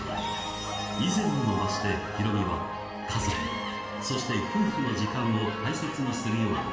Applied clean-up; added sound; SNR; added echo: none; Wind chime; 18 dB; reverberation time 1.1 s.